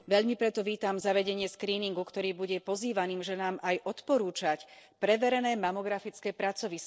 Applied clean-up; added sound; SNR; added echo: neural separator model SepFormer DNS4.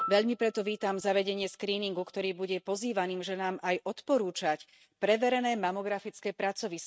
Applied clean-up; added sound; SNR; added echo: neural mask model RNNoise.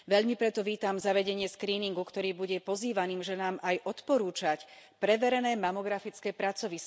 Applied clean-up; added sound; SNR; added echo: none; none; none; none.